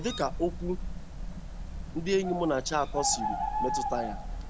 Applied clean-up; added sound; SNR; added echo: none; Bird; 2 dB; none.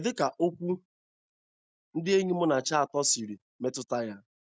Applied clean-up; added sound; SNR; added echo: none; none; none; none.